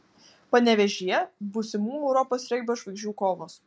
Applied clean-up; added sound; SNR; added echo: none; none; none; none.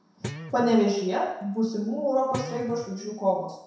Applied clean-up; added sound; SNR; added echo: none; Guitar; 14 dB; reverberation time 0.7 s.